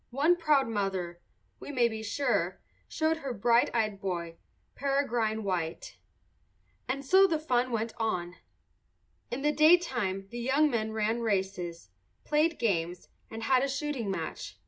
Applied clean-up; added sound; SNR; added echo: none; none; none; none.